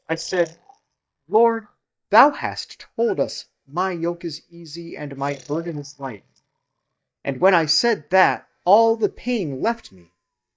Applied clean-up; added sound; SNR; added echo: neural mask model DeepFilterNet 3.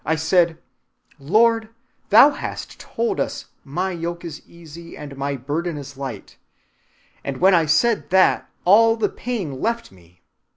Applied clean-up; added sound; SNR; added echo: none; none; none; none.